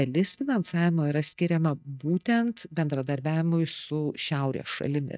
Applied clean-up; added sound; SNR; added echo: neural mask model DeepFilterNet 3.